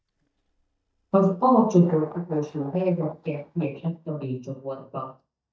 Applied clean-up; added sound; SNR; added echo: neural mask model DeepFilterNet 3.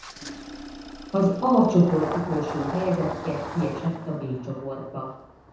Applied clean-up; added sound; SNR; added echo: none; Engine starting; 11 dB; reverberation time 0.9 s.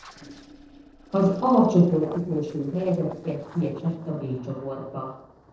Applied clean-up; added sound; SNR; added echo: neural separator model SepFormer DNS4.